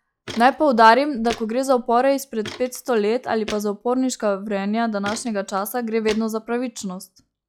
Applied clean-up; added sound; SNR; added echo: classical method log-MMSE.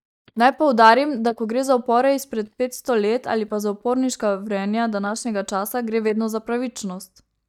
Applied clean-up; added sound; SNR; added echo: neural mask model DeepFilterNet 3.